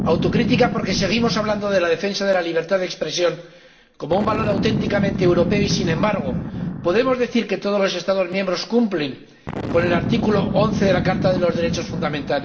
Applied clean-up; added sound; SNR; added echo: none; Boom; 4 dB; reverberation time 0.7 s.